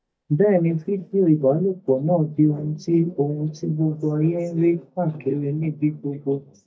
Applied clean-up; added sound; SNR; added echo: neural mask model DeepFilterNet 3.